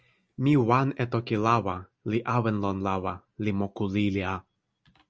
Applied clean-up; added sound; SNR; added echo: none; none; none; none.